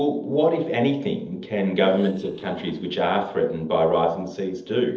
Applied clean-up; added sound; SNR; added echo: neural separator model SepFormer DNS4.